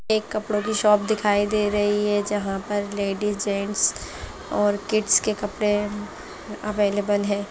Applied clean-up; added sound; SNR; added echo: none; none; none; none.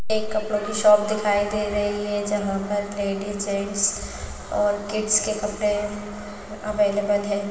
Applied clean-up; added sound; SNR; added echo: none; none; none; reverberation time 2.3 s.